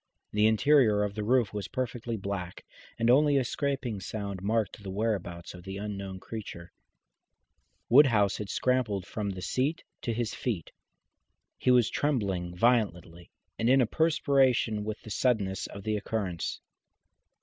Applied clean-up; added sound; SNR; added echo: none; none; none; none.